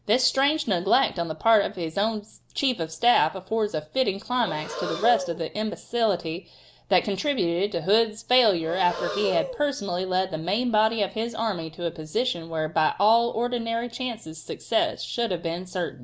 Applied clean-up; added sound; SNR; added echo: none; Breathing; 12 dB; none.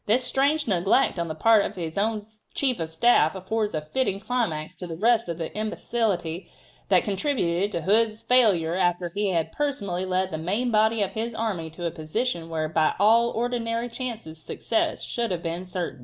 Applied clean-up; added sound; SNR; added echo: neural mask model Resemble Enhance denoiser.